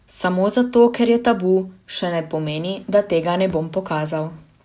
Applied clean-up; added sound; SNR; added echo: none; none; none; none.